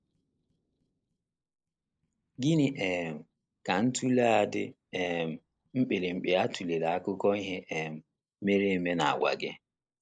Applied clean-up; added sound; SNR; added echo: neural mask model Resemble Enhance denoiser.